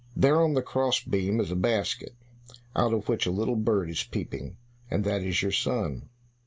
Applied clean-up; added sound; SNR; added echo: none; none; none; none.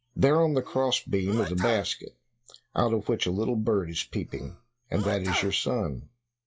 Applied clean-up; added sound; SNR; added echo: classical method log-MMSE.